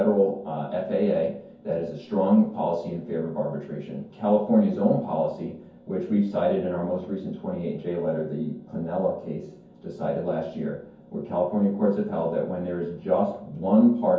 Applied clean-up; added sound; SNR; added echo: none; none; none; reverberation time 0.6 s.